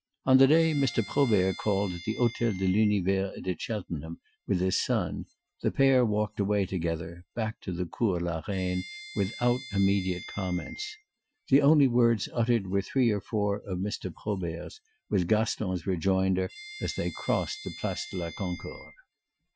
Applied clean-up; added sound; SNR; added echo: classical method Wiener filter.